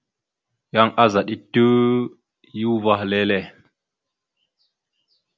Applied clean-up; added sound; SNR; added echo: none; none; none; none.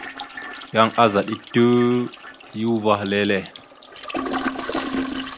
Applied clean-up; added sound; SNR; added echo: none; Toilet flush; 9 dB; none.